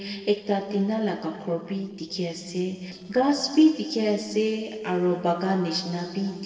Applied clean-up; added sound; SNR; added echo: neural separator model SepFormer DNS4.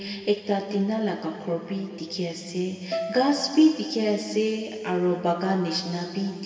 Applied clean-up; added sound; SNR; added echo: none; Bowed string instrument; 10 dB; reverberation time 2.5 s.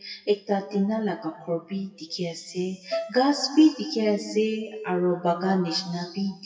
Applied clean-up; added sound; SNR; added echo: classical method WPE with log-MMSE.